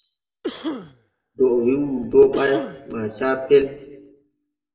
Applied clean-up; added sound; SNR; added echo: neural separator model SepFormer DNS4.